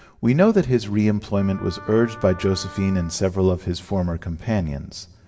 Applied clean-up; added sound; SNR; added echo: none; Wind instrument, woodwind instrument; 19 dB; reverberation time 1.0 s.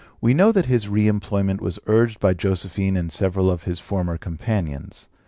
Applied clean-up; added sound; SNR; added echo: none; none; none; none.